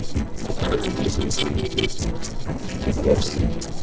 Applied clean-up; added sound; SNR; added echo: neural separator model SepFormer DNS4.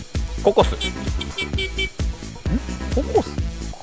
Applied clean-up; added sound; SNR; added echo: none; Motor vehicle (road); 11 dB; none.